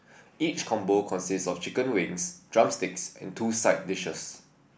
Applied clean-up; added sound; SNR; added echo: none; none; none; none.